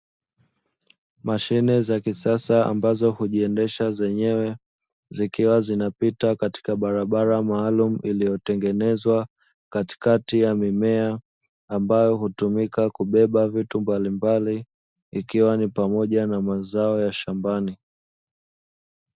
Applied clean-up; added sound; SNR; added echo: none; none; none; none.